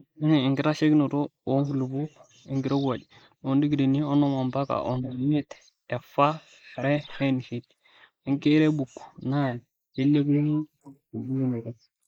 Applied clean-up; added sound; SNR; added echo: neural mask model Resemble Enhance denoiser.